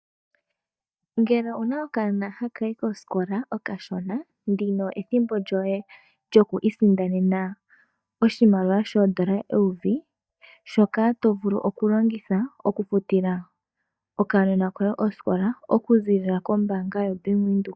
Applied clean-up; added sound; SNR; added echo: neural mask model DeepFilterNet 3.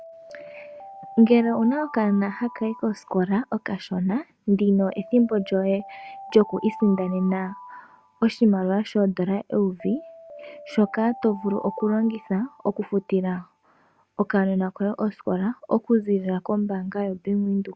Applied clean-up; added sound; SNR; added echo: none; Alarm; 20 dB; none.